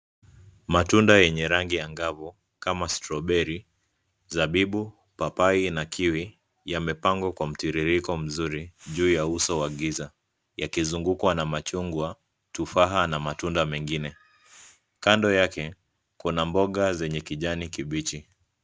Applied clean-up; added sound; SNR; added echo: none; none; none; none.